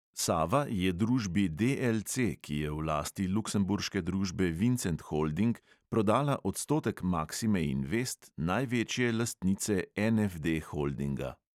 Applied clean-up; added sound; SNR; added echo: none; none; none; none.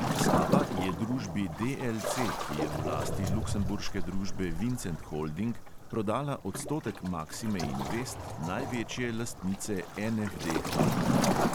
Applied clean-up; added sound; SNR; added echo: none; Waves, surf; -1 dB; none.